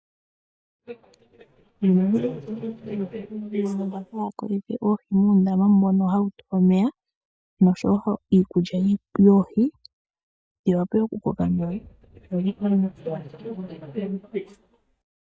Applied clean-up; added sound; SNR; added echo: neural mask model DeepFilterNet 3.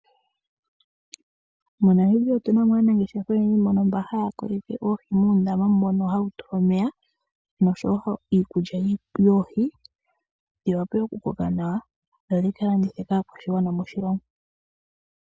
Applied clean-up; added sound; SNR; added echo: none; none; none; none.